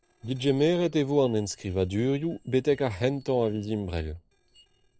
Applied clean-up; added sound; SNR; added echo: neural separator model SepFormer DNS4.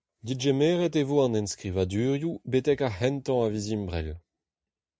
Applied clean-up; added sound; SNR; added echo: none; none; none; none.